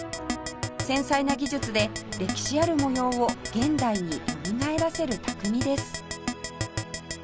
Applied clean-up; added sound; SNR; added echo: none; Keyboard (musical); 6 dB; none.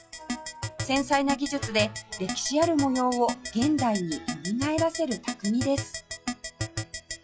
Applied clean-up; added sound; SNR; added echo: classical method log-MMSE.